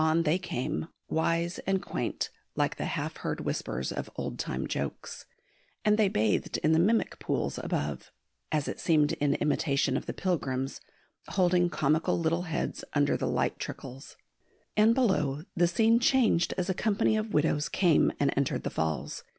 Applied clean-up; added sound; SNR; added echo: none; none; none; none.